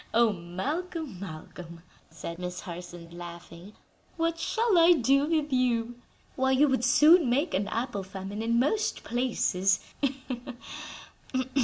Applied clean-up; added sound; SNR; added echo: none; none; none; none.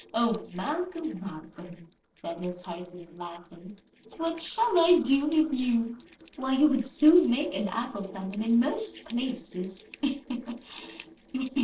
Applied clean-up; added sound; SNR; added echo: neural separator model SepFormer DNS4.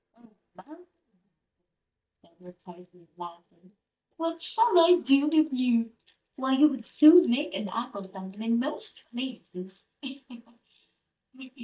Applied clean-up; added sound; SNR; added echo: neural mask model DeepFilterNet 3.